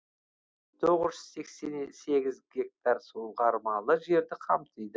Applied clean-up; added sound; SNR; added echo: none; none; none; none.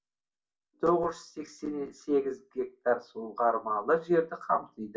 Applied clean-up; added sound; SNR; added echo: none; none; none; reverberation time 0.2 s.